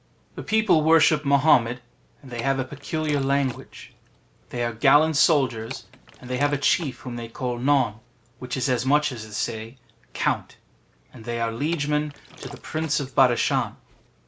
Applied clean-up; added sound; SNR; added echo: none; Liquid; 19 dB; none.